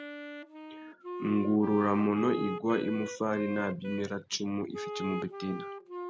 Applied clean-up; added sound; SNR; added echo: none; Wind instrument, woodwind instrument; 9 dB; none.